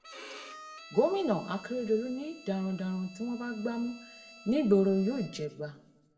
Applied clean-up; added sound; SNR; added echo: none; Bowed string instrument; 19 dB; reverberation time 1.3 s.